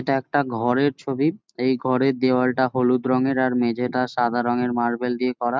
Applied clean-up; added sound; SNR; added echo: none; none; none; none.